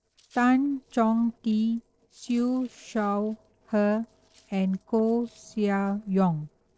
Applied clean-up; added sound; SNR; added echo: neural separator model SepFormer DNS4.